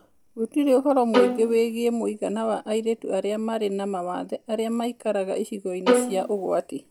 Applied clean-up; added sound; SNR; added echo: none; Bowed string instrument; -2 dB; none.